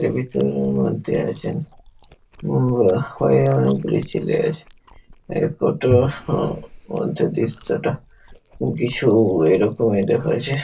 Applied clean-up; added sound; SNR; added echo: none; Chewing, mastication; 15 dB; reverberation time 0.1 s.